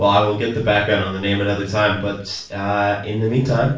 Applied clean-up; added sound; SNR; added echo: none; none; none; reverberation time 0.3 s.